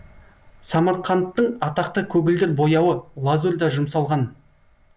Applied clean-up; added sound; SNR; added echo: none; none; none; none.